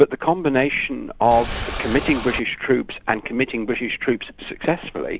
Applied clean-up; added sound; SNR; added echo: none; Boat, Water vehicle; 7 dB; none.